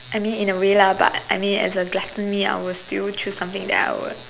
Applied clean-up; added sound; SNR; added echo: none; none; none; none.